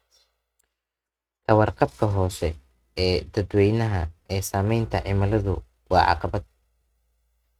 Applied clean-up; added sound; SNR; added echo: neural mask model RNNoise.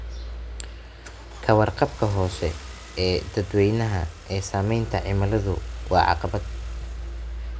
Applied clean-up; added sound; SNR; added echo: none; Engine starting / Car; 19 dB; none.